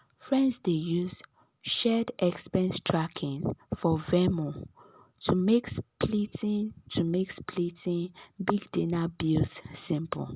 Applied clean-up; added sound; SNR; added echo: none; none; none; none.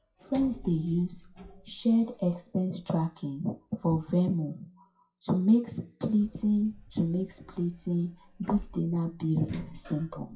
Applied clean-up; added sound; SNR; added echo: classical method WPE with log-MMSE.